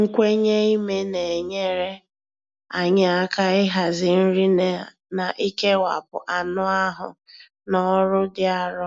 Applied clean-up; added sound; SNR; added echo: none; none; none; none.